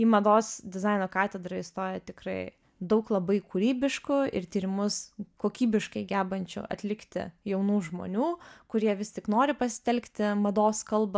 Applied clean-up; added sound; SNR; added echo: none; none; none; none.